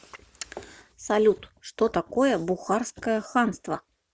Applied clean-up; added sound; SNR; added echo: none; none; none; none.